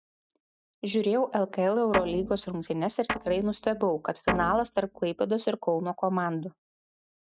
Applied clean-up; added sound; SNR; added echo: neural mask model RNNoise.